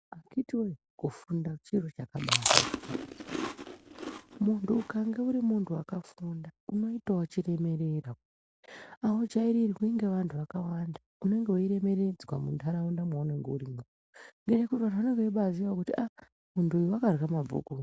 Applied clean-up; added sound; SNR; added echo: none; Chewing, mastication; 2 dB; none.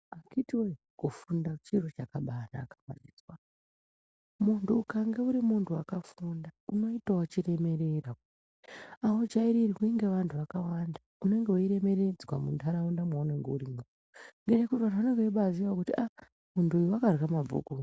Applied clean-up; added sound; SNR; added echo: none; none; none; none.